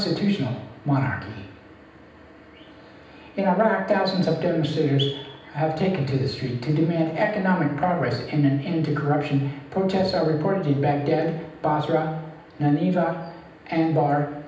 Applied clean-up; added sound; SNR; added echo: none; none; none; reverberation time 0.9 s.